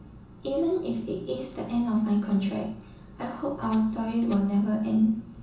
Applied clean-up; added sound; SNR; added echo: none; Rattle (instrument); 11 dB; reverberation time 0.8 s.